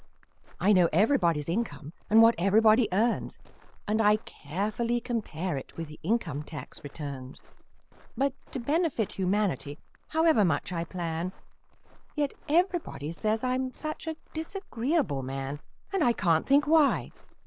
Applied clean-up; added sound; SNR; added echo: none; Walk, footsteps; 19 dB; none.